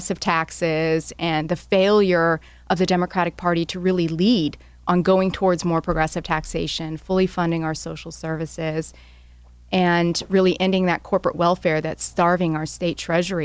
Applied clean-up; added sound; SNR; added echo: none; none; none; none.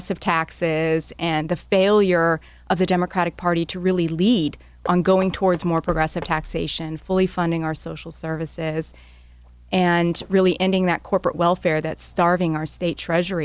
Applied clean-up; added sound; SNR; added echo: none; Knock; 19 dB; none.